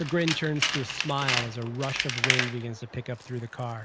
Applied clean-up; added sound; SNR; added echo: none; Tools; 1 dB; none.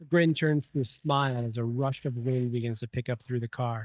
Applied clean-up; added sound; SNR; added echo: neural mask model DeepFilterNet 3.